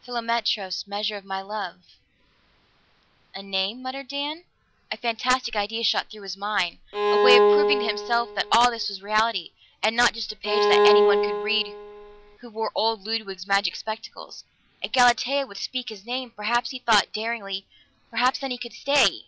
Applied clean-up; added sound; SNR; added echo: none; Bowed string instrument; -5 dB; none.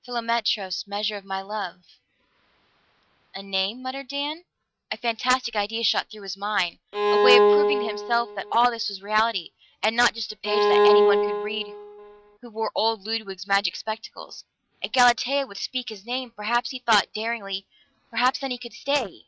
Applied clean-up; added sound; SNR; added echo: neural mask model RNNoise.